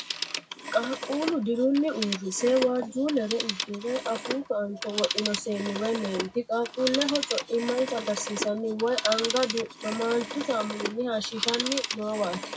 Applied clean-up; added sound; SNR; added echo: none; Telephone; 6 dB; reverberation time 0.3 s.